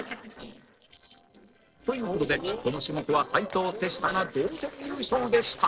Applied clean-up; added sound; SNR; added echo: neural separator model SepFormer DNS4.